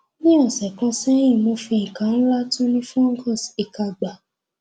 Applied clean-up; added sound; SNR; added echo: none; none; none; none.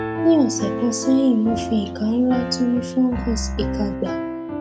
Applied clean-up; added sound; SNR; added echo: none; Piano; 5 dB; none.